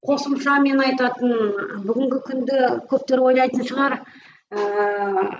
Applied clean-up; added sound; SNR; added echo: none; none; none; none.